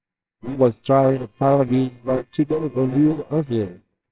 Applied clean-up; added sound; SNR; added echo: neural separator model SepFormer WHAMR!.